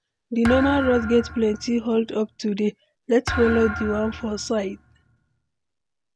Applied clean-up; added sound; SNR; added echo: none; Thump, thud; 10 dB; none.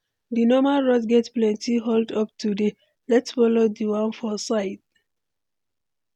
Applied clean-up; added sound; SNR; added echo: none; none; none; none.